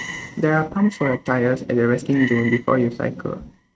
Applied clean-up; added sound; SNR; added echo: neural mask model RNNoise.